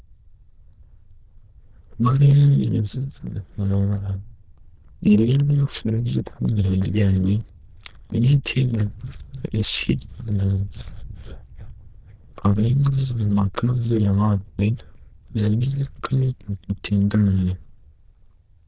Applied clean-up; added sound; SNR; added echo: neural diffusion model UNIVERSE++.